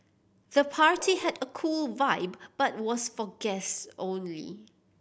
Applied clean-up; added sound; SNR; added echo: none; Bark; 15 dB; none.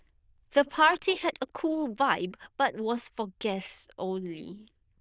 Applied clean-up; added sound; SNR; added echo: neural diffusion model UNIVERSE++.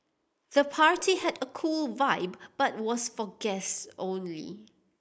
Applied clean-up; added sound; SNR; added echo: neural mask model Resemble Enhance denoiser.